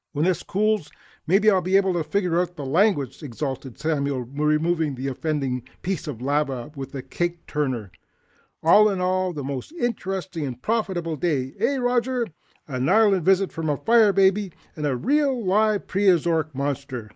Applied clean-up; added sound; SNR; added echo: neural mask model Resemble Enhance denoiser.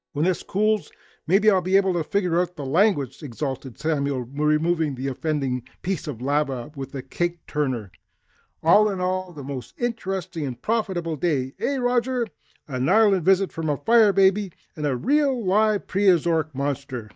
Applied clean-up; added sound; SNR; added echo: neural mask model DeepFilterNet 3.